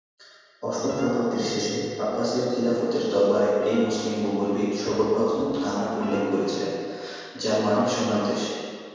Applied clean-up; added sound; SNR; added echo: none; Wind instrument, woodwind instrument; 20 dB; reverberation time 1.9 s.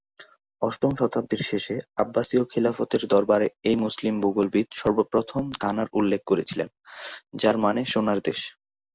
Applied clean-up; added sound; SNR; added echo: none; none; none; none.